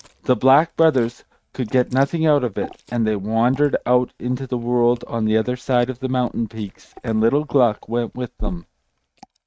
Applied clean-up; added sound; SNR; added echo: neural mask model RNNoise.